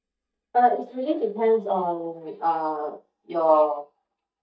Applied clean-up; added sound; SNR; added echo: neural mask model DeepFilterNet 3.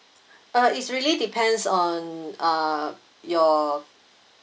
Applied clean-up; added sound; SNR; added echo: none; none; none; none.